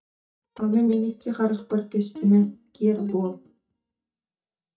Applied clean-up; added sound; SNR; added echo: neural mask model DeepFilterNet 3.